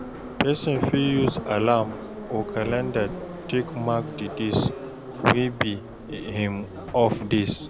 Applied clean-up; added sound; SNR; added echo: none; Subway, metro, underground; 10 dB; none.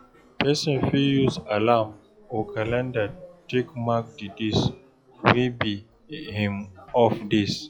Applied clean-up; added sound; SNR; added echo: classical method log-MMSE.